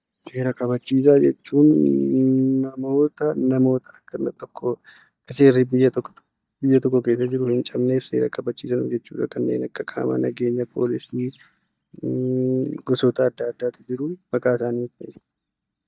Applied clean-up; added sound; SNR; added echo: neural mask model DeepFilterNet 3.